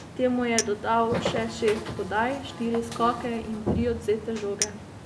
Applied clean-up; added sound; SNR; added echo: none; Chink, clink + Buzz; 6 dB; none.